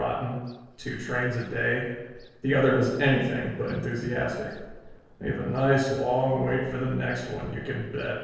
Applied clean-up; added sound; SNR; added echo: neural separator model SepFormer DNS4.